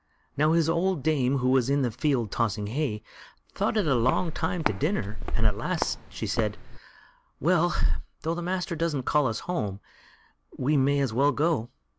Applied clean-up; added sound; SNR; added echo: none; Walk, footsteps; -1 dB; none.